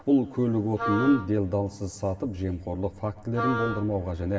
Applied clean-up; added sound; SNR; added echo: none; Wind instrument, woodwind instrument; 6 dB; reverberation time 2.7 s.